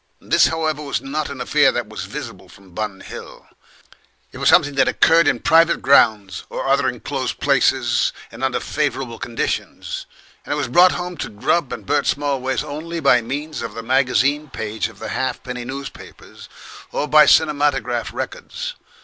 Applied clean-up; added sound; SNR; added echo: none; none; none; none.